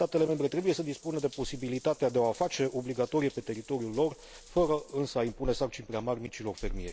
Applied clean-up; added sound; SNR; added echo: none; Drip / Trickle, dribble / Bathtub (filling or washing) / Water tap, faucet; 16 dB; none.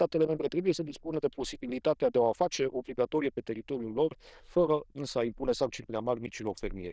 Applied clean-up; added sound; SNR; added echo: neural diffusion model UNIVERSE++.